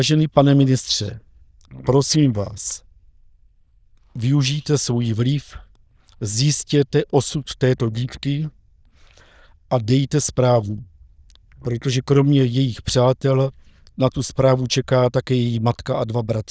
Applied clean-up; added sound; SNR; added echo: neural diffusion model UNIVERSE++.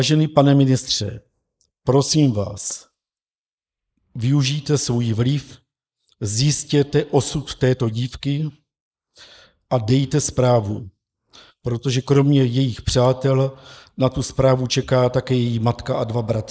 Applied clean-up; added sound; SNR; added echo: neural mask model Resemble Enhance denoiser.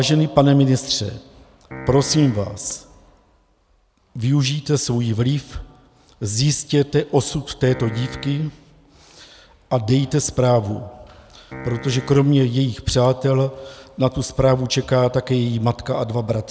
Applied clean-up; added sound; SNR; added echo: none; Piano; 15 dB; none.